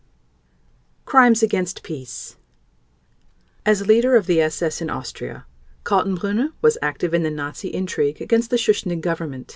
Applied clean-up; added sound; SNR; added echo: none; none; none; none.